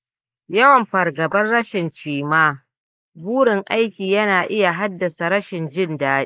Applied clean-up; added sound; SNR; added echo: neural mask model Resemble Enhance denoiser.